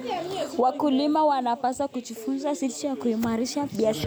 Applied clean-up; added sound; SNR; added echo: none; none; none; none.